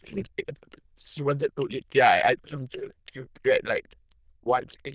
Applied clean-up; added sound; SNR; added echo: neural diffusion model UNIVERSE++.